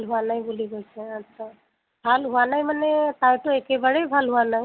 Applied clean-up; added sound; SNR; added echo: none; none; none; none.